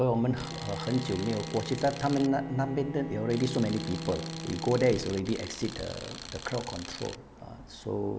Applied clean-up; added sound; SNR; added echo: none; Bowed string instrument + Tools; 10 dB; none.